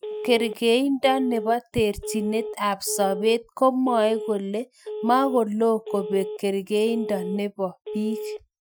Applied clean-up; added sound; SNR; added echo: classical method Wiener filter.